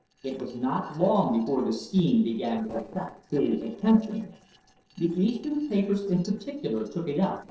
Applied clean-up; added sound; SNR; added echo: neural separator model SepFormer DNS4.